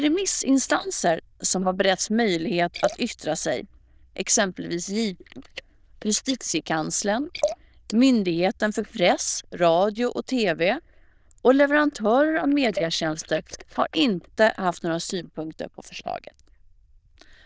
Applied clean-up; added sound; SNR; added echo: neural diffusion model UNIVERSE++.